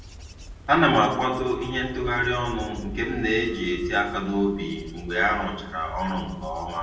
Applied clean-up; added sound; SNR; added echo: none; Wind / Bird / Insect; 13 dB; reverberation time 0.7 s.